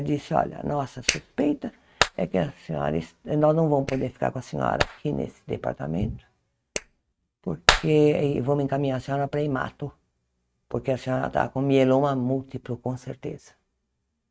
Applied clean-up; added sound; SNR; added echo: neural mask model RNNoise.